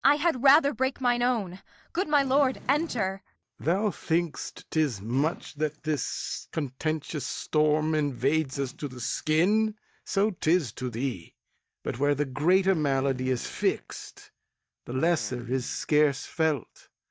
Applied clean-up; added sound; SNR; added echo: neural mask model DeepFilterNet 3.